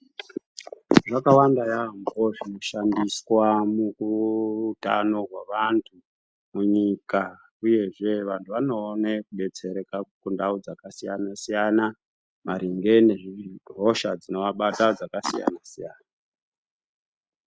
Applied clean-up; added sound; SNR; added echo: none; none; none; none.